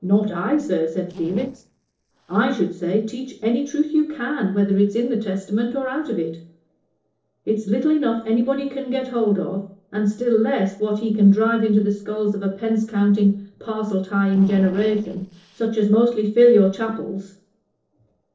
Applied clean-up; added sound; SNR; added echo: neural separator model SepFormer DNS4.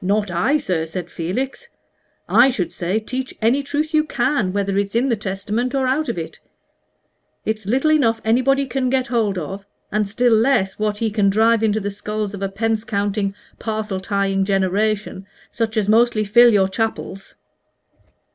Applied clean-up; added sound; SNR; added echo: none; none; none; none.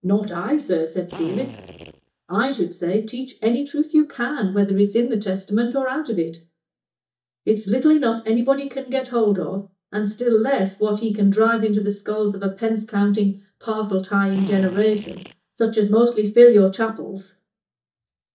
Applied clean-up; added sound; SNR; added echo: neural mask model DeepFilterNet 3.